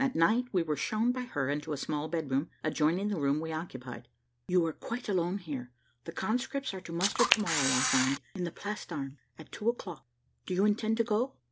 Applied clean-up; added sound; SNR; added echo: none; Camera; -2 dB; none.